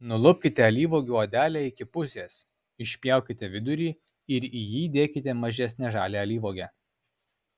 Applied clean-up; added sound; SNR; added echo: none; none; none; none.